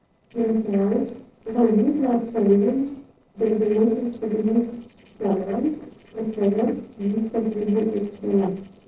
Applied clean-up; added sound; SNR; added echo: neural separator model SepFormer DNS4.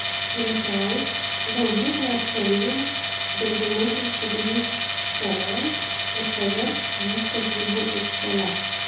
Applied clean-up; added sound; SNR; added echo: none; Tools; -4 dB; reverberation time 0.6 s.